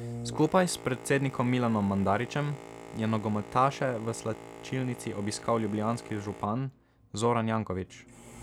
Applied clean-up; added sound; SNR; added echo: none; Boat, Water vehicle; 15 dB; none.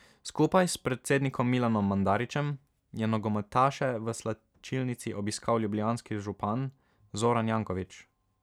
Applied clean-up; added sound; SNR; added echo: none; none; none; none.